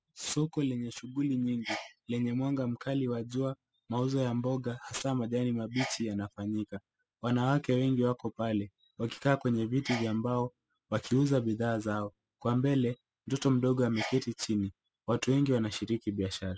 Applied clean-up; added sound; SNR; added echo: classical method spectral subtraction.